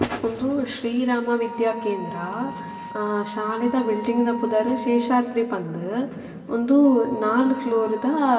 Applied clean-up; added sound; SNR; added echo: none; Wind instrument, woodwind instrument; 15 dB; reverberation time 2.3 s.